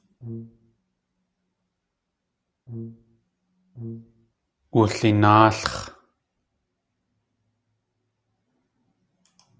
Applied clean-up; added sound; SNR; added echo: none; Brass instrument; 12 dB; none.